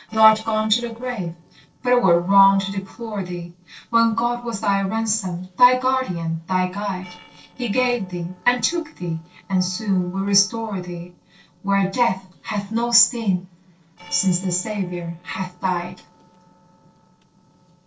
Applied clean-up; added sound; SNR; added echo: neural separator model SepFormer DNS4.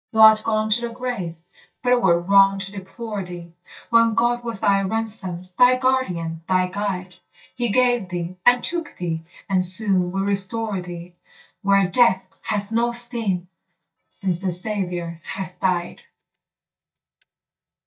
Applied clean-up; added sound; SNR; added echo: neural mask model DeepFilterNet 3.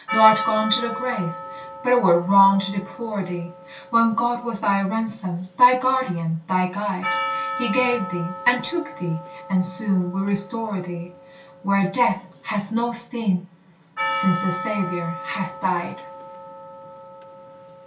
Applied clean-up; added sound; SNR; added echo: none; Percussion; 10 dB; reverberation time 0.2 s.